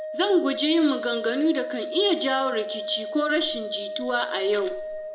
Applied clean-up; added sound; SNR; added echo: none; Organ; 8 dB; reverberation time 0.8 s.